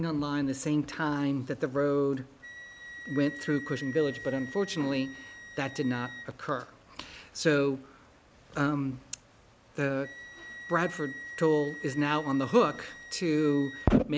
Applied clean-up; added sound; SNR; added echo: none; Wind instrument, woodwind instrument; 16 dB; none.